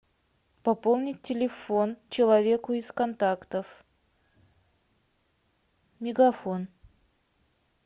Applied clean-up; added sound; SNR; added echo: none; none; none; none.